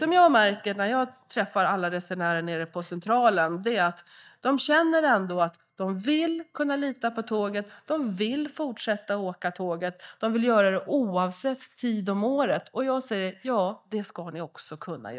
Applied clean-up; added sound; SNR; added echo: neural mask model DeepFilterNet 3.